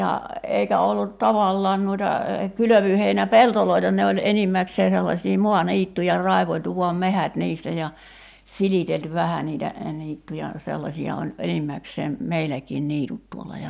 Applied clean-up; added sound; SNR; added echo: none; none; none; none.